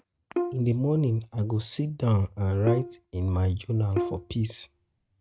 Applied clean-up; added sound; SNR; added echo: neural mask model RNNoise.